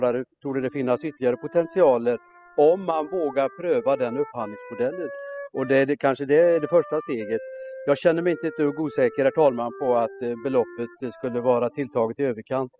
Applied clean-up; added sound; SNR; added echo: classical method spectral subtraction.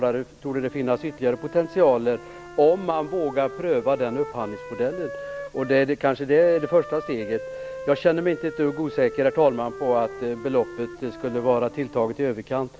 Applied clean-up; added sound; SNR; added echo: none; Wind instrument, woodwind instrument; 15 dB; none.